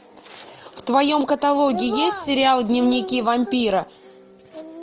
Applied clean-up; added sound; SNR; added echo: none; none; none; none.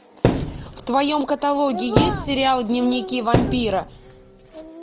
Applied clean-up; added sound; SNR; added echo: none; Thump, thud; 3 dB; none.